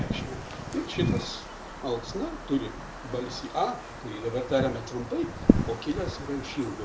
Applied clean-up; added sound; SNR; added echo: none; Wind; 0 dB; none.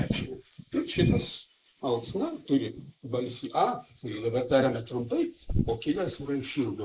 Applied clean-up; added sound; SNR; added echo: neural mask model Resemble Enhance denoiser.